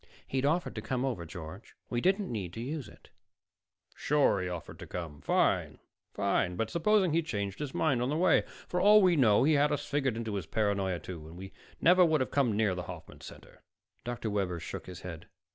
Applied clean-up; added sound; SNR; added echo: none; none; none; none.